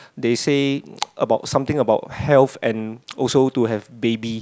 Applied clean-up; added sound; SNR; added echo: none; none; none; none.